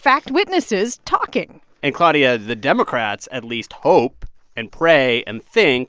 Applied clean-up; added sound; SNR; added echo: none; none; none; none.